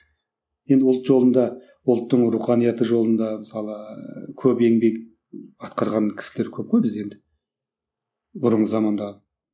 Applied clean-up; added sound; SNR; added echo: neural mask model Resemble Enhance denoiser.